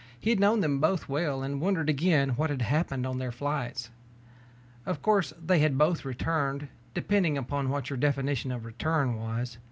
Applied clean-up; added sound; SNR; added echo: none; none; none; none.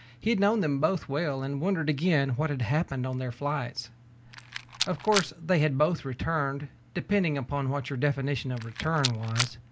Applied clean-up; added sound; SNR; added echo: none; Rattle; 6 dB; none.